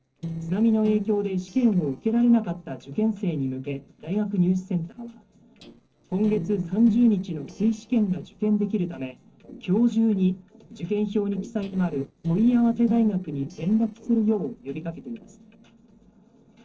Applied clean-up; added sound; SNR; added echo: neural separator model SepFormer DNS4.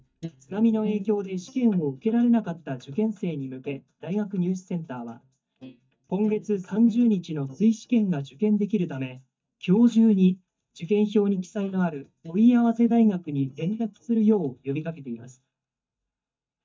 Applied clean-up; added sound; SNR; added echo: neural mask model DeepFilterNet 3.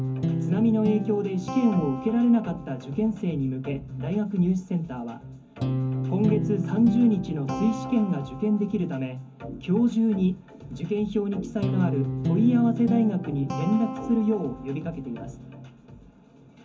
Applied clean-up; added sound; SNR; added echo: none; Guitar; 7 dB; reverberation time 0.3 s.